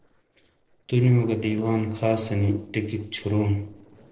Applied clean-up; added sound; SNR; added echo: neural separator model SepFormer DNS4.